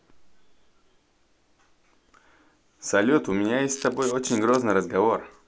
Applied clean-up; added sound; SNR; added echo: none; Camera; 15 dB; none.